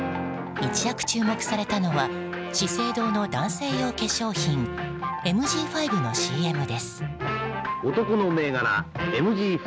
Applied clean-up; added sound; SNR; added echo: none; none; none; none.